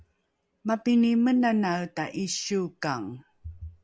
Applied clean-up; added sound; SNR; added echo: none; none; none; none.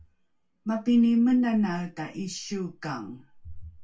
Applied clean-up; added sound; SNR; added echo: none; none; none; reverberation time 0.2 s.